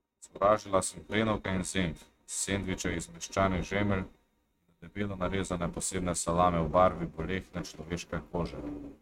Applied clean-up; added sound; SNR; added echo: neural mask model RNNoise.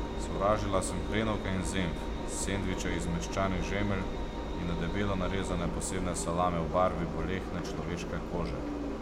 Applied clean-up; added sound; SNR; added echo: none; Engine; 2 dB; none.